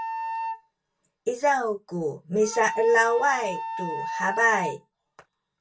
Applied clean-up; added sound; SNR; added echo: none; Wind instrument, woodwind instrument; 8 dB; reverberation time 0.1 s.